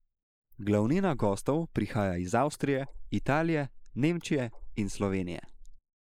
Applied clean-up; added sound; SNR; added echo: neural mask model Resemble Enhance denoiser.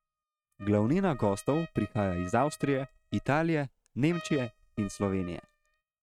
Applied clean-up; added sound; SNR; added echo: neural mask model RNNoise.